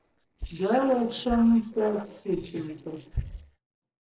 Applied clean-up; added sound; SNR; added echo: neural separator model SepFormer DNS4.